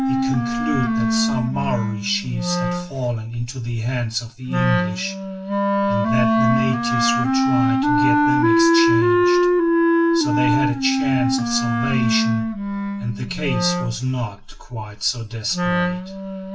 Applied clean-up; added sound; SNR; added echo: none; Wind instrument, woodwind instrument; -5 dB; reverberation time 0.2 s.